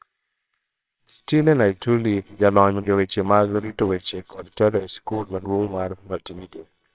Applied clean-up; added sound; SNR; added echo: neural separator model SepFormer WHAMR!.